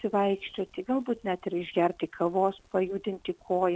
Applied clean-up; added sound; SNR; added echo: none; none; none; none.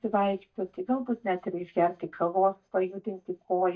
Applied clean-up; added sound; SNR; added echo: neural mask model DeepFilterNet 3.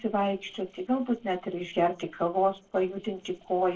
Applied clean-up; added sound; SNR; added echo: neural separator model SepFormer DNS4.